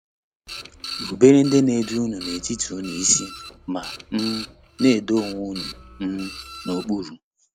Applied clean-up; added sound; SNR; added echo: none; Printer; 14 dB; none.